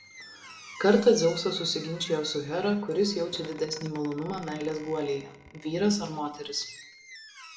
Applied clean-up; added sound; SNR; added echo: none; Squeak; 20 dB; reverberation time 0.6 s.